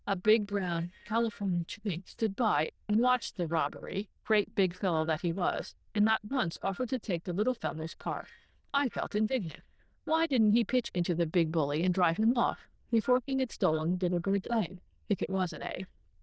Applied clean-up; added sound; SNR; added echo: neural diffusion model UNIVERSE++.